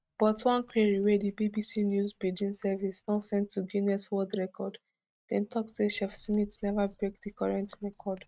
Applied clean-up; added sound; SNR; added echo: neural mask model RNNoise.